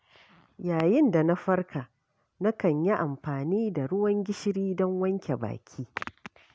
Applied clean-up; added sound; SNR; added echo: none; none; none; none.